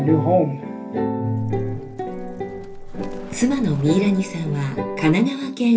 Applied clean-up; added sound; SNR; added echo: none; Livestock, farm animals, working animals; 15 dB; reverberation time 0.3 s.